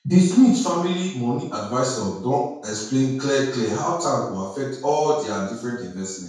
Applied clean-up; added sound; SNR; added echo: none; none; none; reverberation time 0.6 s.